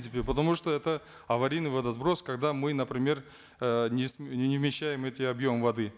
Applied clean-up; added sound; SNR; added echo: none; none; none; none.